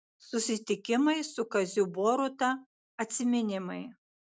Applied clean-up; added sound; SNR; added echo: none; none; none; none.